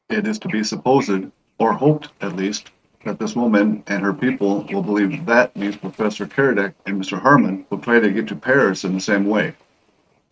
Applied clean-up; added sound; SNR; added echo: neural mask model RNNoise.